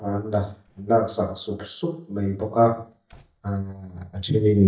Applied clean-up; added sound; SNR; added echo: neural mask model DeepFilterNet 3.